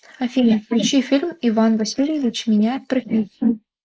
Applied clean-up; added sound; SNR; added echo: neural mask model Resemble Enhance denoiser.